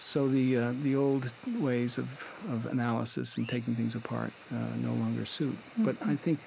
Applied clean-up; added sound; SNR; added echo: neural mask model Resemble Enhance denoiser.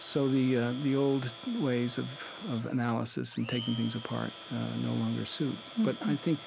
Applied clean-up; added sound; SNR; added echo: none; Domestic sounds, home sounds; 13 dB; none.